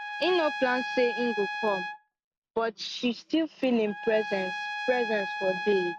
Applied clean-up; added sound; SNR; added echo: none; Trumpet; 7 dB; none.